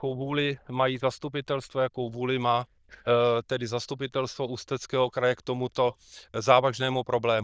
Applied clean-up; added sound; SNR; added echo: neural diffusion model UNIVERSE++.